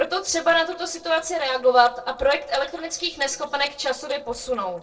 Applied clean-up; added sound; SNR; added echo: neural separator model SepFormer DNS4.